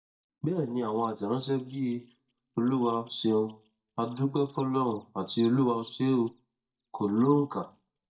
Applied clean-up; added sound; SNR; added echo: neural mask model DeepFilterNet 3.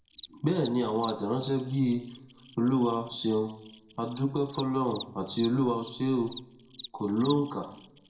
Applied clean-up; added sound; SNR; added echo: none; Cricket; 19 dB; reverberation time 0.6 s.